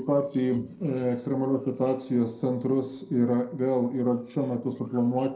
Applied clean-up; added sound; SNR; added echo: neural separator model SepFormer DNS4.